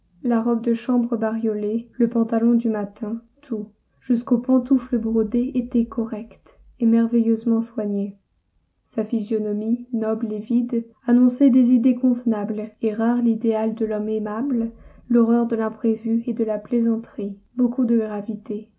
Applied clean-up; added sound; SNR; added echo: none; none; none; none.